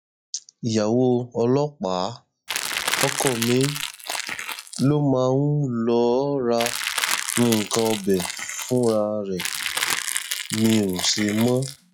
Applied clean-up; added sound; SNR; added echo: classical method log-MMSE.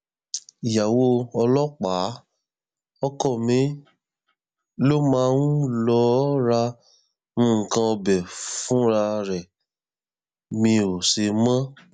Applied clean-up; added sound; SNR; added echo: none; none; none; none.